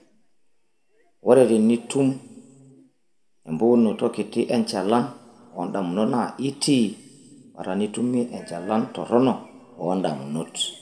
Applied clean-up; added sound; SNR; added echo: none; none; none; reverberation time 1.8 s.